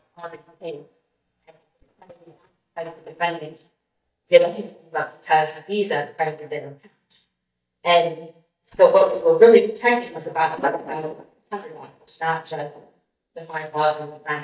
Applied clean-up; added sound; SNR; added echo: neural mask model DeepFilterNet 3.